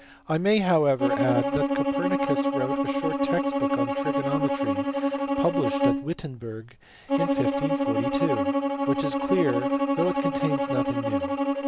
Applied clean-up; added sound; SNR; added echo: none; Bowed string instrument; -3 dB; none.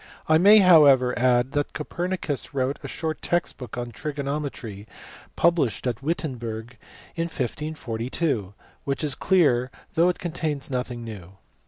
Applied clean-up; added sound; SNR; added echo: none; none; none; none.